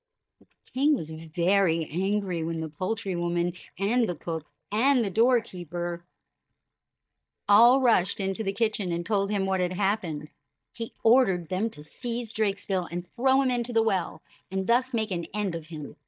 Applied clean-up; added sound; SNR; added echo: neural mask model DeepFilterNet 3.